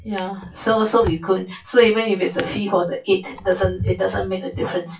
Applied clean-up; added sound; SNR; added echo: classical method WPE with log-MMSE.